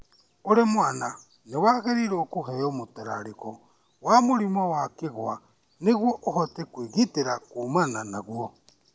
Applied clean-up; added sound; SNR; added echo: none; none; none; none.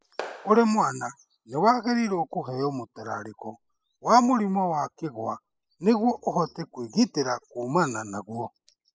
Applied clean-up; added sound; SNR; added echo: classical method spectral subtraction.